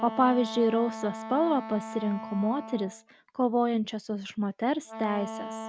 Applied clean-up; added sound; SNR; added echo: none; Wind instrument, woodwind instrument; 12 dB; none.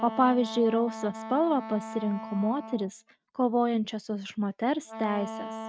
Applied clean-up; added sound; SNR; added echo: neural mask model RNNoise.